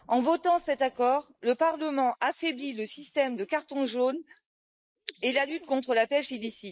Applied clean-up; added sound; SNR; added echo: neural mask model Resemble Enhance denoiser.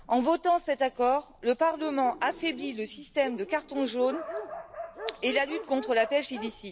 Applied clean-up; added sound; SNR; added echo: none; Dog; 13 dB; none.